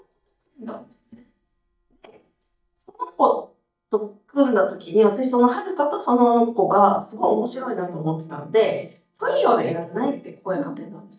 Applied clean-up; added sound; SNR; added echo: neural mask model DeepFilterNet 3.